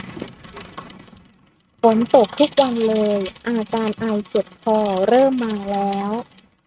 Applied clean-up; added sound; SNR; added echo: neural mask model RNNoise.